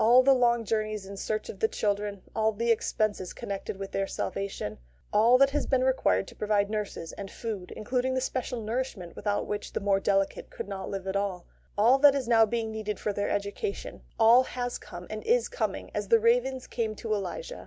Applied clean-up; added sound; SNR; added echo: none; none; none; none.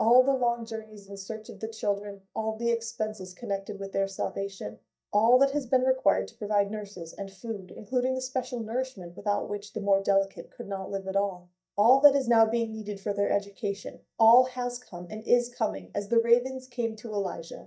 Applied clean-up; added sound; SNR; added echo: neural mask model DeepFilterNet 3.